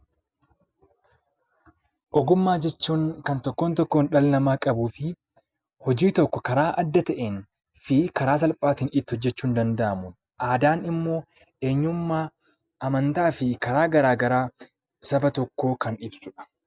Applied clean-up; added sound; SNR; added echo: none; none; none; none.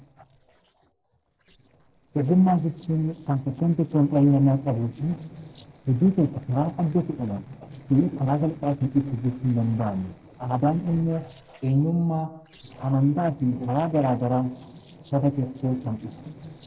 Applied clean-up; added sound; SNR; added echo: neural separator model SepFormer DNS4.